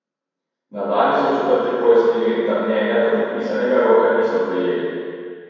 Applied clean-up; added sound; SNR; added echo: none; none; none; reverberation time 2.2 s.